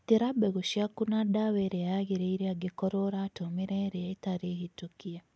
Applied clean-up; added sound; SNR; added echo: none; none; none; none.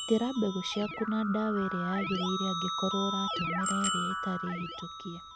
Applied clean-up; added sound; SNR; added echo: none; Keyboard (musical) + Bicycle bell; 3 dB; none.